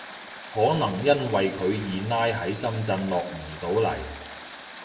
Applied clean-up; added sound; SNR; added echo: none; Water; 15 dB; reverberation time 0.7 s.